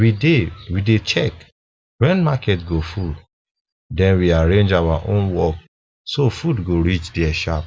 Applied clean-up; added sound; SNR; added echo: none; none; none; none.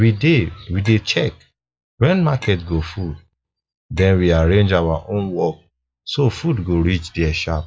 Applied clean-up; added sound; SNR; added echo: classical method log-MMSE.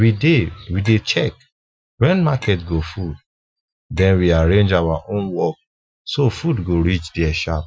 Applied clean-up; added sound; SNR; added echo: classical method Wiener filter.